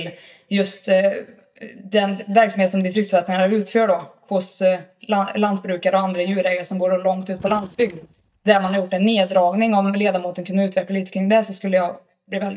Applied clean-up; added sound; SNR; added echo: neural mask model DeepFilterNet 3.